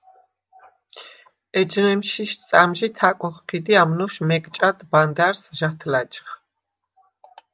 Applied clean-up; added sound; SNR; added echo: none; none; none; none.